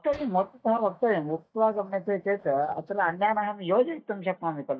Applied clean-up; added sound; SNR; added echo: neural mask model DeepFilterNet 3.